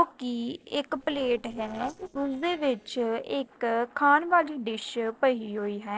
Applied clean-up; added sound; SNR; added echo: neural separator model SepFormer DNS4.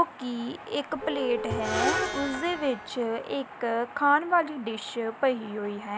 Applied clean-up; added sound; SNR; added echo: none; Screech + Vehicle horn, car horn, honking; 5 dB; none.